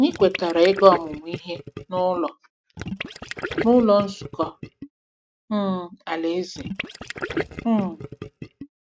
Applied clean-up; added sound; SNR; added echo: neural mask model RNNoise.